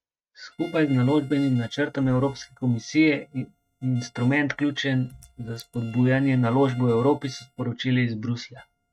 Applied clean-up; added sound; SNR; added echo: neural mask model RNNoise.